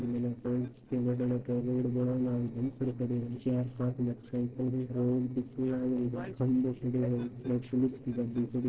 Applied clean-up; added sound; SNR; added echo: neural separator model SepFormer DNS4.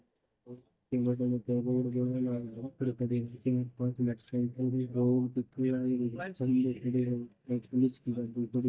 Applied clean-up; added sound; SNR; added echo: neural mask model DeepFilterNet 3.